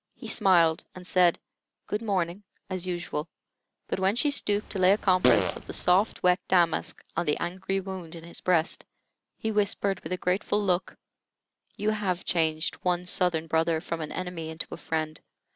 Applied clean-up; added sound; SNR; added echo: none; Fart; 3 dB; none.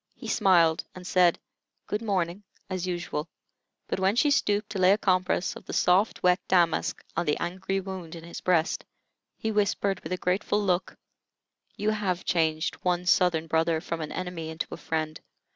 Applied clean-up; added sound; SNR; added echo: none; none; none; none.